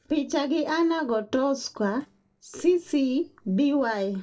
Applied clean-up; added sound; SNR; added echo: neural separator model SepFormer DNS4.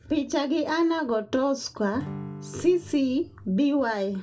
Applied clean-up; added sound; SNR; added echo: none; Acoustic guitar / Strum; 14 dB; reverberation time 0.2 s.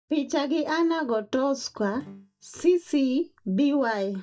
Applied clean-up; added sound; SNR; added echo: neural mask model DeepFilterNet 3.